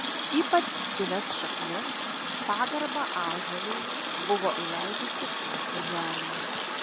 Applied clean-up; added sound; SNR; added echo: none; Water tap, faucet; -3 dB; none.